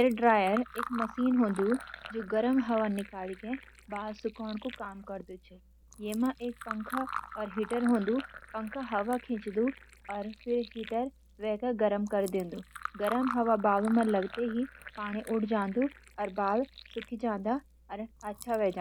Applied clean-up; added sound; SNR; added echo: none; Fill (with liquid); 14 dB; none.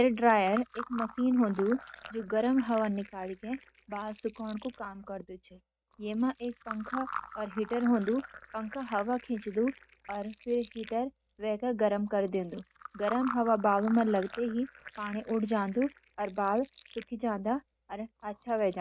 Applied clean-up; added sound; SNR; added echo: neural mask model RNNoise.